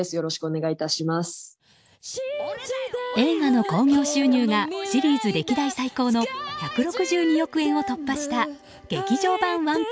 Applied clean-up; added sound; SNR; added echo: none; none; none; none.